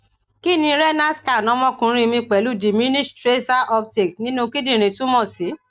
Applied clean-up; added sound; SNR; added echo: none; none; none; none.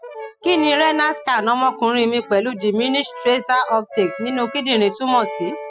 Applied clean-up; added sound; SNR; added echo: classical method spectral subtraction.